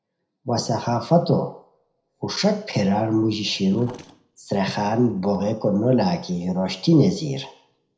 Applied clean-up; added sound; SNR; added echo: neural separator model SepFormer DNS4.